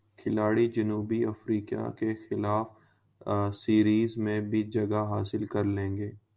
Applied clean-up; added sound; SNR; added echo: none; none; none; none.